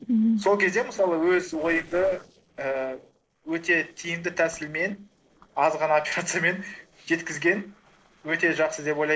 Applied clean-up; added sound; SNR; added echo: neural separator model SepFormer DNS4.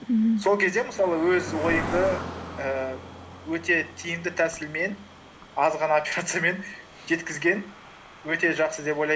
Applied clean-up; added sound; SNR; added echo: none; Cricket; 12 dB; none.